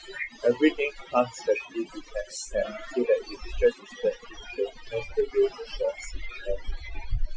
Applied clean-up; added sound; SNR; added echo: classical method Wiener filter.